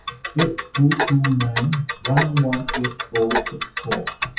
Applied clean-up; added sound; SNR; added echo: classical method WPE with log-MMSE.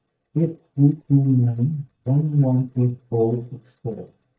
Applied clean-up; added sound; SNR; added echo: neural mask model DeepFilterNet 3.